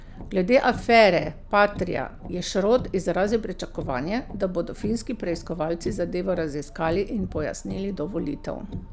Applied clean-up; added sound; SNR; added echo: none; Car; 13 dB; none.